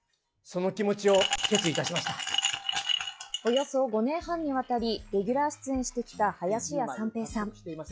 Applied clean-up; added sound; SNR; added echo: classical method log-MMSE.